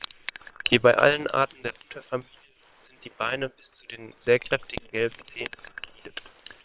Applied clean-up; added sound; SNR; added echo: neural separator model SepFormer WHAM!.